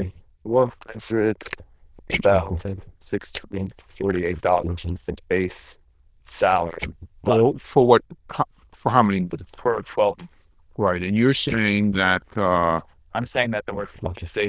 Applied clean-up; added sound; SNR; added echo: neural diffusion model UNIVERSE++.